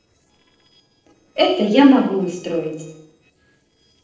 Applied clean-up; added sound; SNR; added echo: neural separator model SepFormer DNS4.